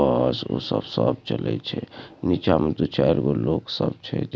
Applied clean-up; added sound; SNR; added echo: none; none; none; none.